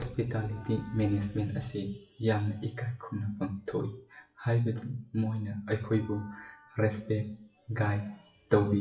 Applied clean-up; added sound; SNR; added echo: classical method WPE with log-MMSE.